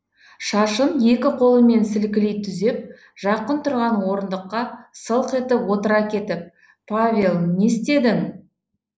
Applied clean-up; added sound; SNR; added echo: neural mask model Resemble Enhance denoiser.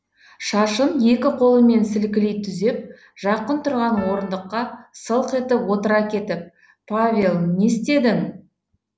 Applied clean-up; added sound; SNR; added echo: none; Piano; 15 dB; none.